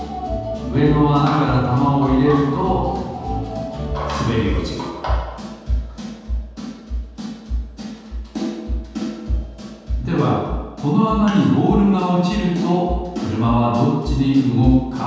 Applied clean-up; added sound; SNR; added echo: none; none; none; reverberation time 1.2 s.